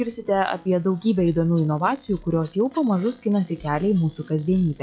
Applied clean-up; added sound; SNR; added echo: classical method log-MMSE.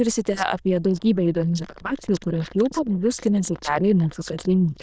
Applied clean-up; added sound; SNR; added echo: neural diffusion model UNIVERSE++.